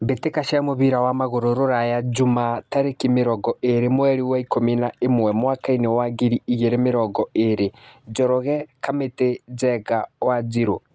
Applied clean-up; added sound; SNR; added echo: none; none; none; none.